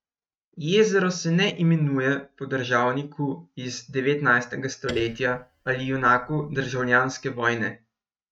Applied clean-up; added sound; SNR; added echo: neural mask model RNNoise.